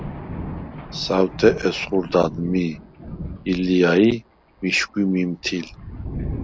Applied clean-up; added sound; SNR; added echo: none; Thunder; 12 dB; none.